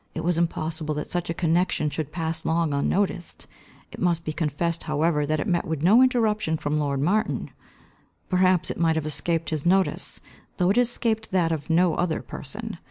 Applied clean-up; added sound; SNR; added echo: none; none; none; none.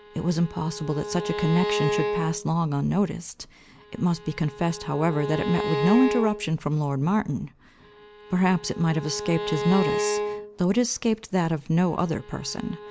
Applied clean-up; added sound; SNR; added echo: none; Bowed string instrument; 7 dB; none.